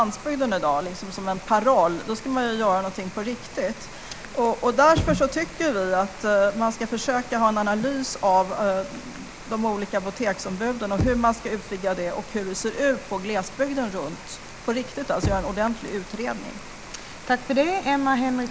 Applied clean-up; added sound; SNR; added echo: none; Rain + Knock; 12 dB; none.